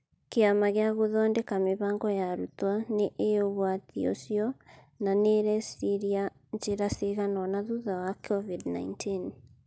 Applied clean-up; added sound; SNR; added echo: none; none; none; none.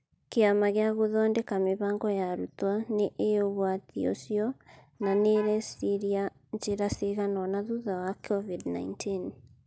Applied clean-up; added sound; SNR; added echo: none; Alarm / Truck; 18 dB; none.